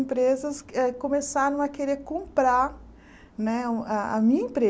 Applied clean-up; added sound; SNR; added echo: none; none; none; none.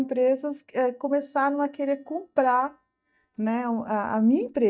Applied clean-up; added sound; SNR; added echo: neural mask model DeepFilterNet 3.